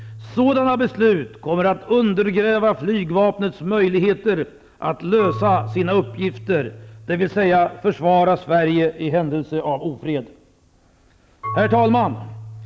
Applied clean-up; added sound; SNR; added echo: none; Marimba, xylophone / Wood; 15 dB; none.